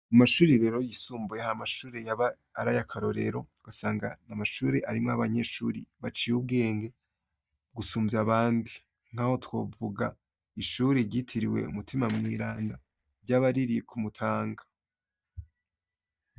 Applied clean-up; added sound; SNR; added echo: neural mask model DeepFilterNet 3.